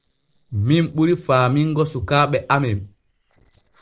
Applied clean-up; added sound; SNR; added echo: neural separator model SepFormer DNS4.